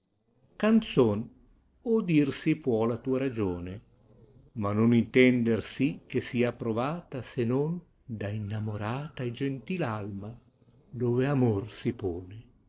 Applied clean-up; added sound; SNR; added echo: neural separator model SepFormer DNS4.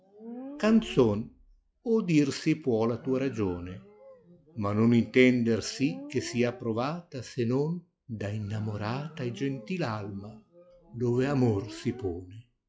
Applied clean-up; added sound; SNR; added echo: classical method log-MMSE.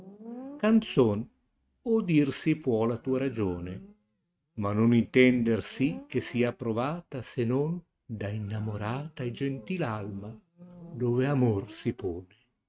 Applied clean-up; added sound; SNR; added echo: neural mask model RNNoise.